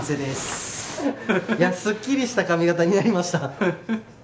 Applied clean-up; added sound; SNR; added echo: none; none; none; none.